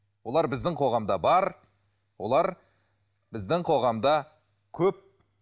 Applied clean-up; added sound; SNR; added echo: none; none; none; none.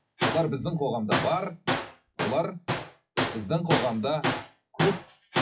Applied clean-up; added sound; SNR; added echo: classical method WPE with log-MMSE.